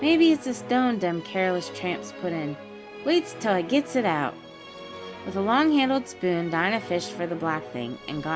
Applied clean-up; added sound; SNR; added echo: none; Musical instrument; 13 dB; none.